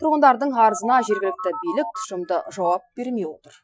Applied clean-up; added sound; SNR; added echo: classical method Wiener filter.